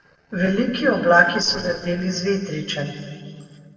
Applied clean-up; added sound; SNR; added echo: neural separator model SepFormer DNS4.